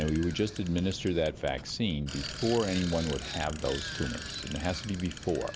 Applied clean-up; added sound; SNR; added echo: none; Bicycle; 10 dB; none.